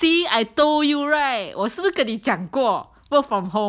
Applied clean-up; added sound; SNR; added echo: none; none; none; none.